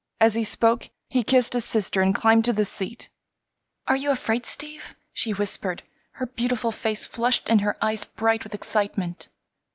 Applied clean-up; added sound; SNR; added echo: none; none; none; none.